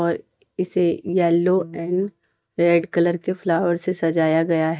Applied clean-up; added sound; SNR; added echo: neural mask model DeepFilterNet 3.